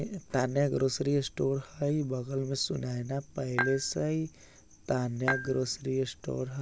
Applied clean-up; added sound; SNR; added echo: none; Dishes, pots, and pans / Chink, clink; 3 dB; none.